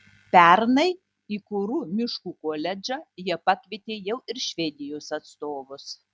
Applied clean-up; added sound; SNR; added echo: none; none; none; none.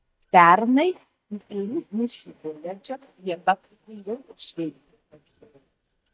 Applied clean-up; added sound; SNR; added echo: neural mask model DeepFilterNet 3.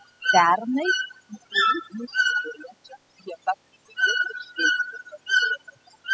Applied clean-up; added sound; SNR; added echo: classical method spectral subtraction.